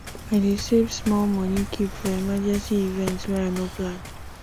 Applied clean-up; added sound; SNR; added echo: none; Waves, surf; 10 dB; none.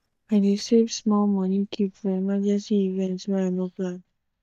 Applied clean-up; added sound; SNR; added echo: neural mask model DeepFilterNet 3.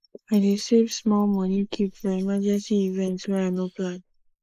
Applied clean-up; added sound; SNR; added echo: neural mask model Resemble Enhance denoiser.